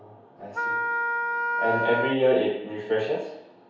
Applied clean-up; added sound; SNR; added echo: none; Wind instrument, woodwind instrument; 0 dB; reverberation time 1.0 s.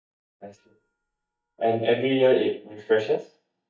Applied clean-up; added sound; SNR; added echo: neural mask model DeepFilterNet 3.